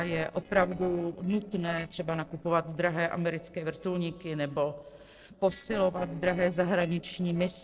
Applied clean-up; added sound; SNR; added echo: neural separator model SepFormer DNS4.